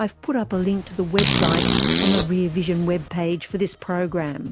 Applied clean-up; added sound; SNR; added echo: none; Fart; -1 dB; none.